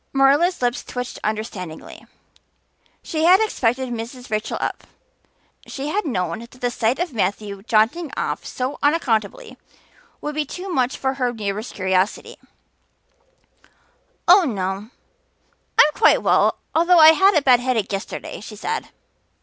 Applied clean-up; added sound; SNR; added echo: none; none; none; none.